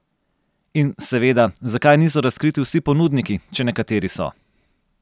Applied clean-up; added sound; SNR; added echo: none; none; none; none.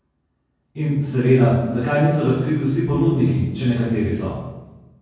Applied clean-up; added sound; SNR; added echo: none; none; none; reverberation time 1.3 s.